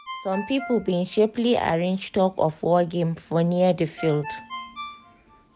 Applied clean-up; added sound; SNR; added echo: none; Ringtone; 17 dB; none.